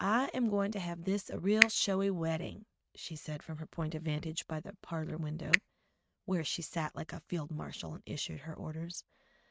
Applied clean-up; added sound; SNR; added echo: neural mask model RNNoise.